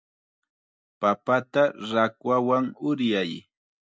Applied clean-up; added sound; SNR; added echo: none; none; none; none.